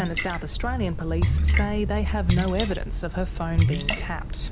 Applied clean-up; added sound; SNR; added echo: none; Splash, splatter; -4 dB; none.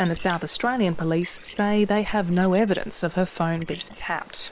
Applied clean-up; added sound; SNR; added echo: neural separator model SepFormer WHAM!.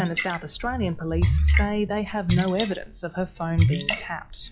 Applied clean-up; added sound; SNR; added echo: classical method log-MMSE.